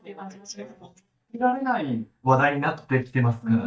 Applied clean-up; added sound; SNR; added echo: neural mask model DeepFilterNet 3.